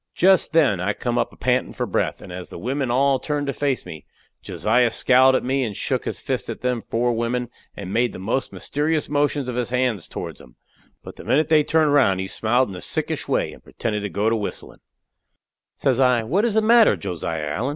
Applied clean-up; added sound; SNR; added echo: none; none; none; none.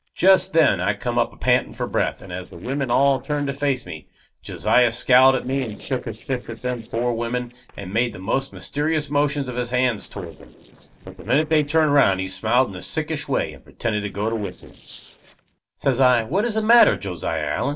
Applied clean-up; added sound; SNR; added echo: neural separator model SepFormer DNS4.